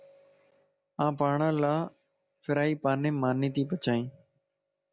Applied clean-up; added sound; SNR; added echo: none; none; none; none.